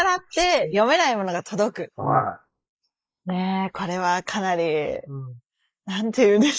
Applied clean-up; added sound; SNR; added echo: neural mask model Resemble Enhance denoiser.